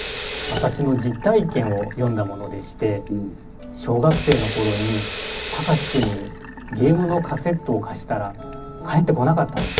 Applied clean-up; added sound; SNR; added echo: none; Sink (filling or washing) / Water tap, faucet; 6 dB; reverberation time 0.4 s.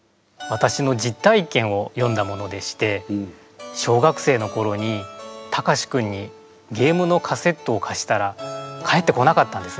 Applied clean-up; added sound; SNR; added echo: none; none; none; none.